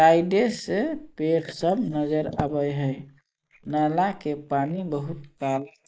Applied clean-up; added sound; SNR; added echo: neural mask model Resemble Enhance denoiser.